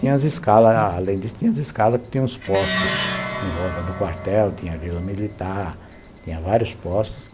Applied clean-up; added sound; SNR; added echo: none; Plucked string instrument + Alarm; 10 dB; none.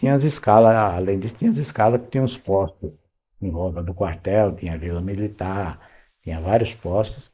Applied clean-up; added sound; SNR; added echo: neural mask model Resemble Enhance denoiser.